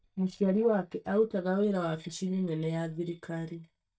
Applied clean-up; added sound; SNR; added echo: neural mask model DeepFilterNet 3.